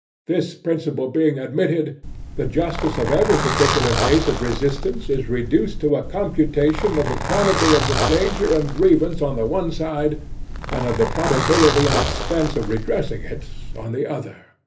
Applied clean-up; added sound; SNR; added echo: none; Zipper (clothing); 3 dB; reverberation time 0.3 s.